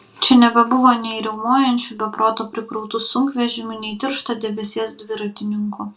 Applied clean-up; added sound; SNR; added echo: none; none; none; reverberation time 0.2 s.